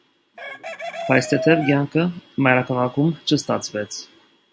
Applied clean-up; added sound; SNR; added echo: none; Chicken, rooster; 10 dB; none.